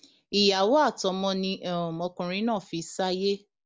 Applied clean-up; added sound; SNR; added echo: none; none; none; none.